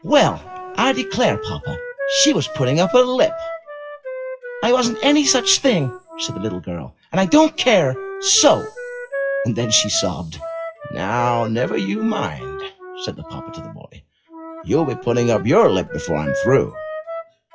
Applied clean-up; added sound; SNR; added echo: classical method WPE with log-MMSE.